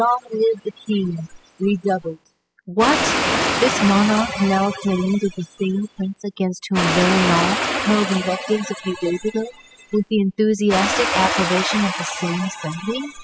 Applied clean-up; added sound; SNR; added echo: classical method spectral subtraction.